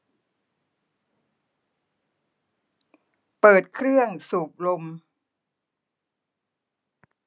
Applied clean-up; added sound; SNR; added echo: none; none; none; none.